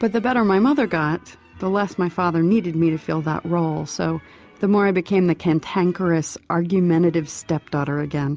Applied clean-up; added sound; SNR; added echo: none; none; none; none.